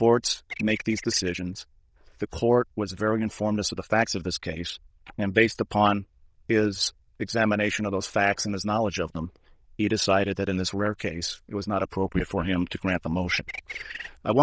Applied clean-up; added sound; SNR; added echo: neural diffusion model UNIVERSE++.